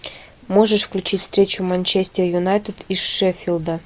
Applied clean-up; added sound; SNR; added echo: none; none; none; none.